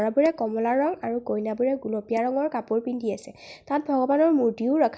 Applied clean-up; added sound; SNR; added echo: neural mask model Resemble Enhance denoiser.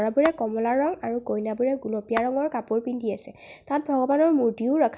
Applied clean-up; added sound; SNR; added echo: none; Tap / Glass; 16 dB; none.